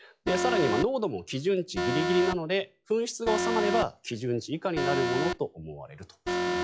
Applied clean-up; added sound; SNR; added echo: classical method log-MMSE.